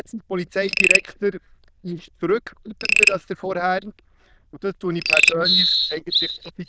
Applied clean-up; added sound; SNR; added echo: neural diffusion model UNIVERSE++.